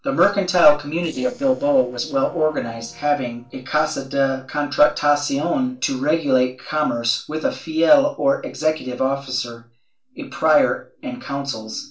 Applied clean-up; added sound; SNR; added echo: neural separator model SepFormer DNS4.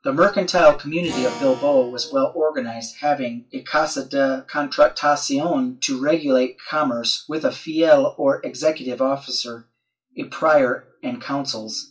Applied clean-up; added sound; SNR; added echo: classical method WPE with log-MMSE.